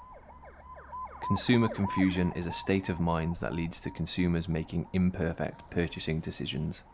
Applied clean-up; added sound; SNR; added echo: none; Alarm; 13 dB; none.